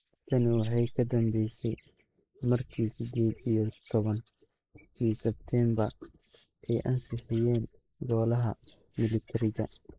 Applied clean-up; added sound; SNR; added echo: neural mask model Resemble Enhance denoiser.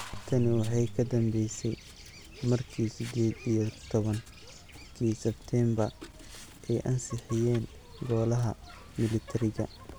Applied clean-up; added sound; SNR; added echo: none; none; none; none.